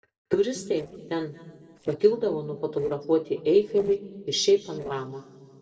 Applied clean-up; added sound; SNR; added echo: neural separator model SepFormer DNS4.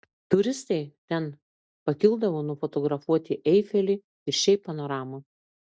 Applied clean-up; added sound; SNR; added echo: none; none; none; none.